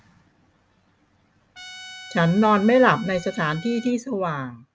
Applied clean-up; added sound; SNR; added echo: none; Trumpet; 18 dB; none.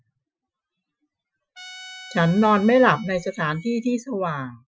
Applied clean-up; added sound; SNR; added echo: classical method Wiener filter.